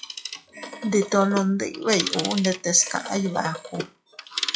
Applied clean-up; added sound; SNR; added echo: classical method WPE with log-MMSE.